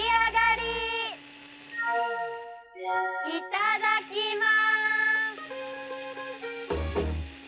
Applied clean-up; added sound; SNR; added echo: none; Drill; 18 dB; reverberation time 0.3 s.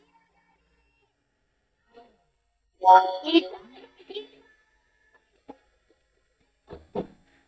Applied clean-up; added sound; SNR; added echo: neural mask model DeepFilterNet 3.